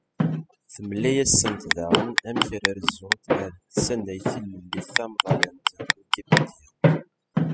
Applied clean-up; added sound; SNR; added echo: classical method spectral subtraction.